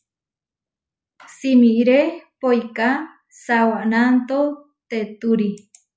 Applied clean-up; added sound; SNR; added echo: none; none; none; none.